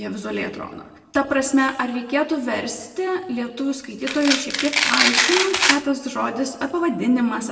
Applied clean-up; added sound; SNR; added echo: none; Domestic sounds, home sounds; -2 dB; reverberation time 0.9 s.